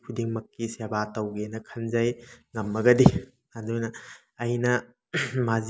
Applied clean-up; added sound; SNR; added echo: none; none; none; none.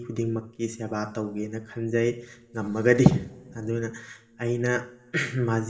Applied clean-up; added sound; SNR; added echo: none; none; none; reverberation time 1.3 s.